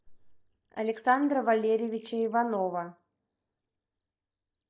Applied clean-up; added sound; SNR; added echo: neural mask model DeepFilterNet 3.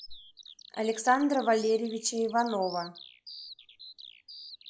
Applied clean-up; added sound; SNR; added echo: classical method log-MMSE.